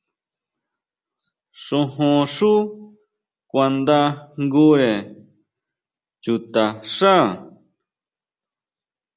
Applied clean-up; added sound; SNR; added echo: none; none; none; none.